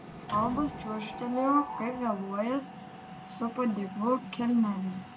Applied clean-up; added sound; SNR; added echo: none; Mechanisms; 11 dB; none.